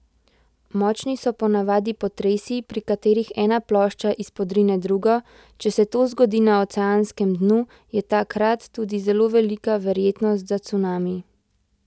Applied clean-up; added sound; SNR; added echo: none; none; none; none.